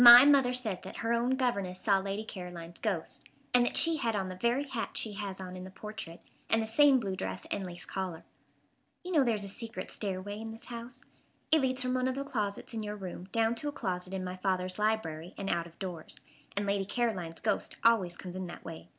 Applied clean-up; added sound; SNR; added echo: none; none; none; none.